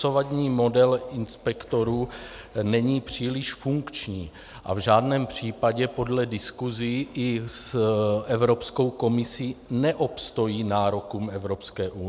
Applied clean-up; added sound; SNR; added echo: none; none; none; none.